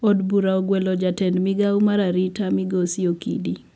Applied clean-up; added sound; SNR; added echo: none; none; none; none.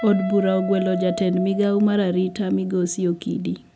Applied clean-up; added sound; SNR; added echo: none; Guitar; 12 dB; none.